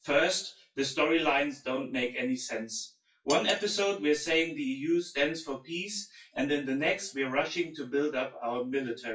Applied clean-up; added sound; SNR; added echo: classical method WPE with log-MMSE.